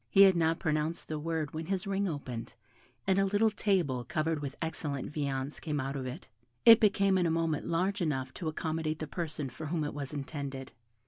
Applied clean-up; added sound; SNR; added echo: none; none; none; none.